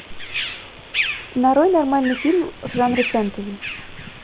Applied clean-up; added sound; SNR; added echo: none; Bird vocalization, bird call, bird song; 9 dB; none.